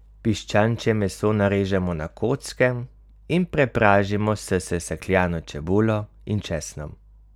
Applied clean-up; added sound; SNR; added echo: none; none; none; none.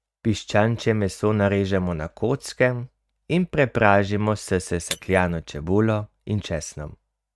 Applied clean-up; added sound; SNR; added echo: neural mask model RNNoise.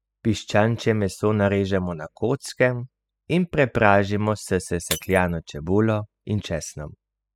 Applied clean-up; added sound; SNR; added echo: classical method spectral subtraction.